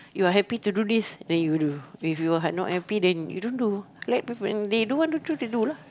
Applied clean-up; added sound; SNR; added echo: none; none; none; none.